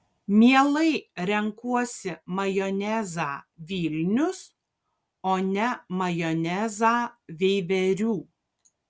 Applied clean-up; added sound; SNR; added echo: none; none; none; none.